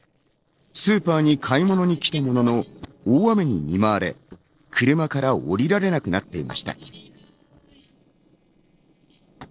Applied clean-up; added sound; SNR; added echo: neural separator model SepFormer DNS4.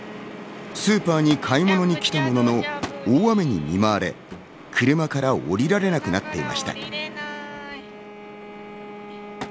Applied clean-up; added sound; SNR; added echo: none; Thump, thud + Bowed string instrument; 16 dB; none.